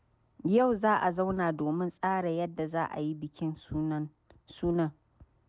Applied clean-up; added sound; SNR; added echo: none; none; none; none.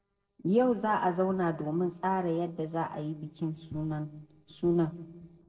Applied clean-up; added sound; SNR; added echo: neural separator model SepFormer DNS4.